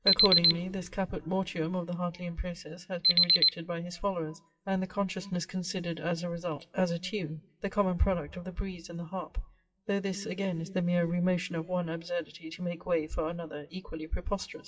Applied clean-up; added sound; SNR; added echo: classical method WPE with log-MMSE.